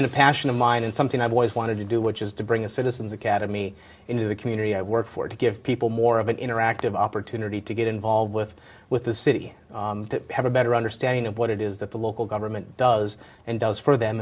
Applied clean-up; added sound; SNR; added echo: none; none; none; none.